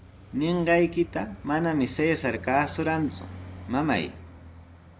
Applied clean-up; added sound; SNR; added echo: none; Traffic noise, roadway noise; 16 dB; none.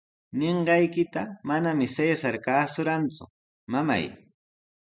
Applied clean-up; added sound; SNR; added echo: none; none; none; none.